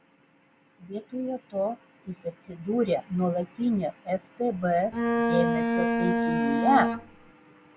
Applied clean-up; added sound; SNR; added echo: none; Bowed string instrument; -3 dB; none.